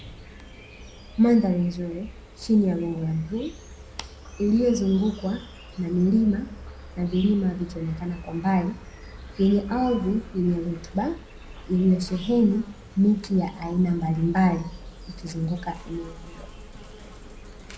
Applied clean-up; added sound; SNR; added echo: none; Insect; 16 dB; reverberation time 0.2 s.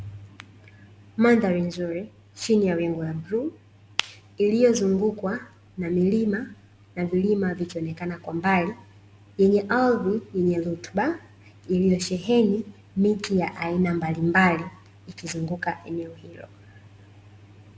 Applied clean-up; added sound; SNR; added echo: none; none; none; none.